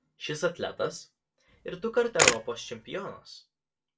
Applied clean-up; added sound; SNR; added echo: none; Camera; -4 dB; reverberation time 0.2 s.